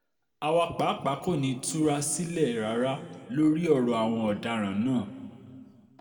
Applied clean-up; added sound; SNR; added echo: none; none; none; reverberation time 2.0 s.